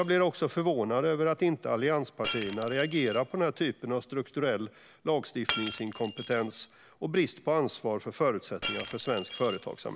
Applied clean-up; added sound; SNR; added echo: none; Shatter; 8 dB; none.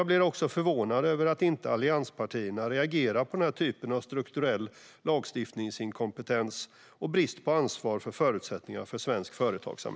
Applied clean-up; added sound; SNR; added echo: none; none; none; none.